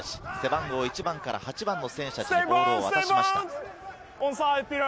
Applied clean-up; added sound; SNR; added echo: none; none; none; none.